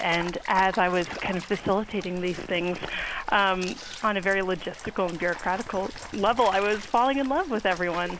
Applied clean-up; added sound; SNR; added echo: none; Stream; 14 dB; none.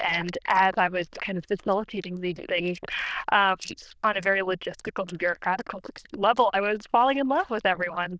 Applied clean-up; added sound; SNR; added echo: neural diffusion model UNIVERSE++.